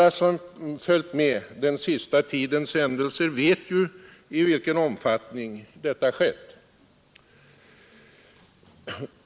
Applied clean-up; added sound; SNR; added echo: none; none; none; none.